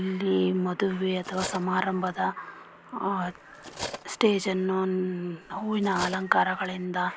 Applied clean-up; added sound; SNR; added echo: none; Cutlery, silverware; 14 dB; none.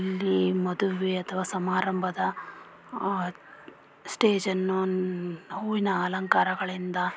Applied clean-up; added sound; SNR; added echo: none; none; none; none.